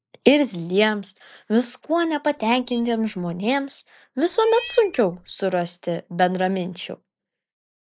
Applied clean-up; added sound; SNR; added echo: neural mask model Resemble Enhance denoiser.